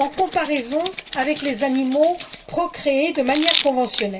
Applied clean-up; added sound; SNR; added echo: none; Hands; 9 dB; reverberation time 0.2 s.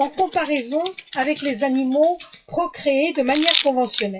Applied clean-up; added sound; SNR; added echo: classical method WPE with log-MMSE.